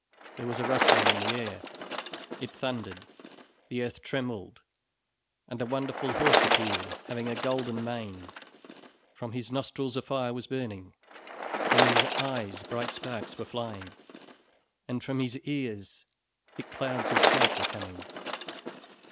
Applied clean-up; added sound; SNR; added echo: none; Bicycle; -4 dB; none.